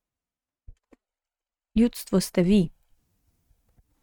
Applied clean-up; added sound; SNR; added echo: neural mask model RNNoise.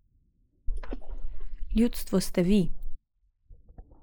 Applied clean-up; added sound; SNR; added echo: neural mask model Resemble Enhance denoiser.